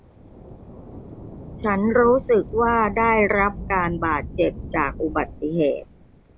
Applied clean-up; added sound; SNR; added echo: none; Thunder / Rain; 13 dB; none.